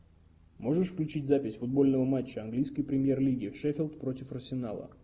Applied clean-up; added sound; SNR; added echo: none; none; none; none.